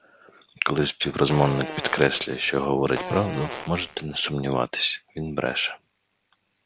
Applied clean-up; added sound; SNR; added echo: none; Fart; 10 dB; none.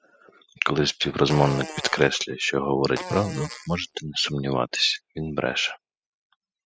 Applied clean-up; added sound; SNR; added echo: classical method spectral subtraction.